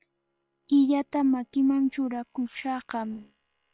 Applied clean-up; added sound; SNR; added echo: neural separator model SepFormer WHAM!.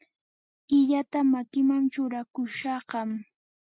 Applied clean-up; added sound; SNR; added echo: none; none; none; none.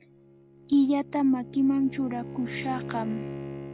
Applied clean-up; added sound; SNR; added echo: none; Bowed string instrument; 11 dB; none.